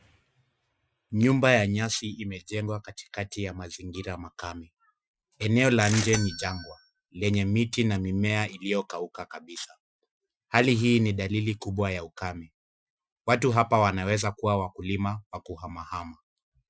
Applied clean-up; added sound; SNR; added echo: classical method Wiener filter.